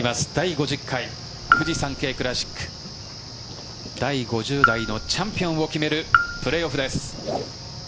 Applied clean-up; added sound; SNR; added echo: none; Raindrop / Drip; 0 dB; none.